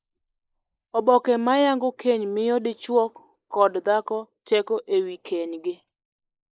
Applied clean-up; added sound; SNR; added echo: neural mask model Resemble Enhance denoiser.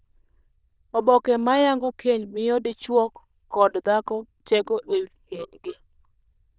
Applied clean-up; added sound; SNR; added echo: neural diffusion model UNIVERSE++.